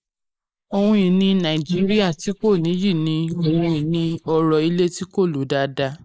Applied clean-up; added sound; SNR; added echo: neural mask model Resemble Enhance denoiser.